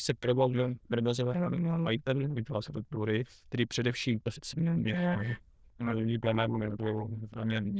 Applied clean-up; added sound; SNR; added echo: neural diffusion model UNIVERSE++.